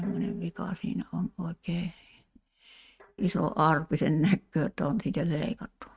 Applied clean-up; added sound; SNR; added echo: neural mask model RNNoise.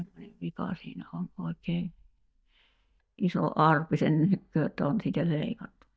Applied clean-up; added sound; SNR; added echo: neural mask model DeepFilterNet 3.